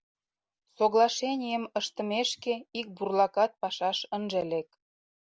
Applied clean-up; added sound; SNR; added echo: none; none; none; none.